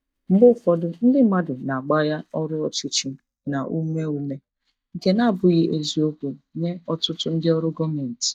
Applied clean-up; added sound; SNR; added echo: neural mask model DeepFilterNet 3.